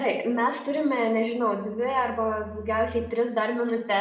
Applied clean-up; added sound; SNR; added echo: none; Bowed string instrument; 18 dB; reverberation time 0.7 s.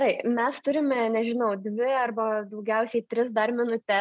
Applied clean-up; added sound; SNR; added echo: none; none; none; none.